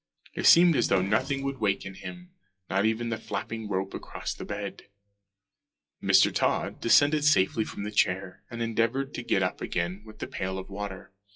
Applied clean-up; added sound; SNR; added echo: classical method WPE with log-MMSE.